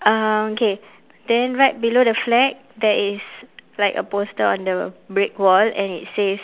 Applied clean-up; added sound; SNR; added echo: none; none; none; none.